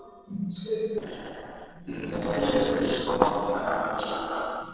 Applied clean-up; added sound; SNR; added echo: neural separator model SepFormer DNS4.